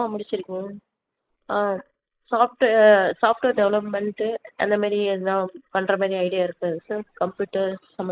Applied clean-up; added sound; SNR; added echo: neural mask model Resemble Enhance denoiser.